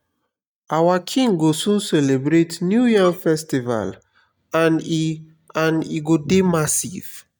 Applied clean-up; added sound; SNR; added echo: neural mask model DeepFilterNet 3.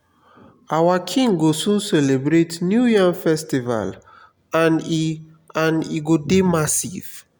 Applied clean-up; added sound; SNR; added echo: none; none; none; none.